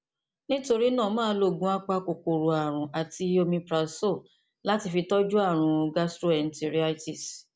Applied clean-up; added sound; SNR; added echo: none; none; none; none.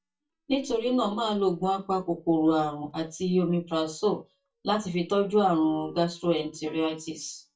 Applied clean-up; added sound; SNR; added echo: neural mask model DeepFilterNet 3.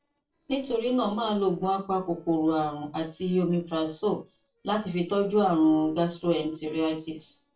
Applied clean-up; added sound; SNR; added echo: neural separator model SepFormer DNS4.